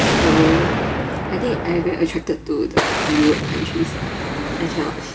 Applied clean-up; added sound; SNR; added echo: none; Explosion; 0 dB; none.